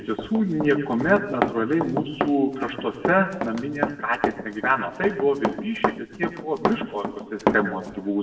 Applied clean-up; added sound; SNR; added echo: none; Run; 5 dB; reverberation time 0.9 s.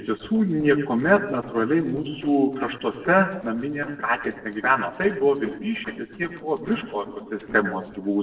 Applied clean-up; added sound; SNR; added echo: neural separator model SepFormer DNS4.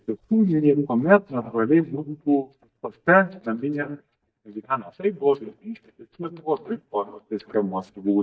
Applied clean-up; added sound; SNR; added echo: neural mask model DeepFilterNet 3.